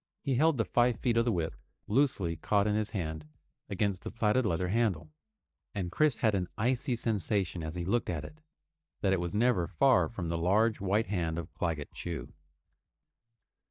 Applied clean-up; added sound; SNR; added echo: neural mask model DeepFilterNet 3.